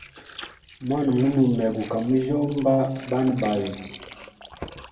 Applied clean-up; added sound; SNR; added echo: none; Water; 18 dB; reverberation time 0.7 s.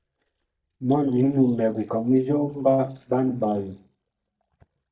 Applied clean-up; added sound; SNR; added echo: neural mask model DeepFilterNet 3.